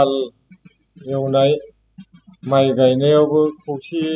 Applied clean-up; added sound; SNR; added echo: classical method spectral subtraction.